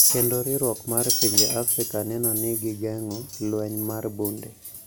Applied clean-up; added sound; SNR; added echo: none; Chink, clink; -2 dB; none.